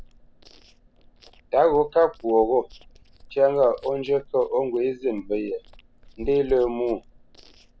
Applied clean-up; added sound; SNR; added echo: none; Chewing, mastication; 20 dB; none.